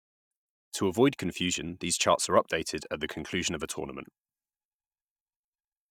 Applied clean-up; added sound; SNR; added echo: neural mask model DeepFilterNet 3.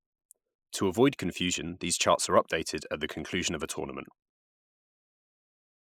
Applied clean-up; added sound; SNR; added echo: neural mask model Resemble Enhance denoiser.